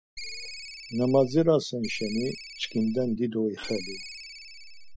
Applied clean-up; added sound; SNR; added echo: none; Ringtone; 12 dB; none.